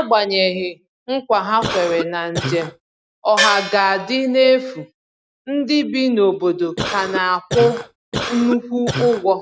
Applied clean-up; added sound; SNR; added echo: none; Gong + Cough; 6 dB; none.